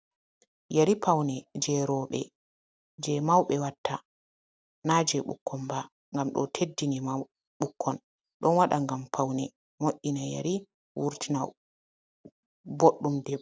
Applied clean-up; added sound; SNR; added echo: none; none; none; none.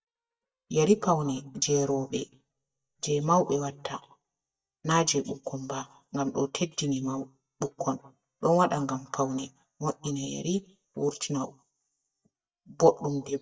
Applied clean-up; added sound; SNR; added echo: neural mask model DeepFilterNet 3.